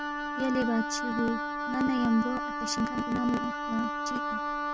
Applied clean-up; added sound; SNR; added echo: none; Wind instrument, woodwind instrument; 2 dB; none.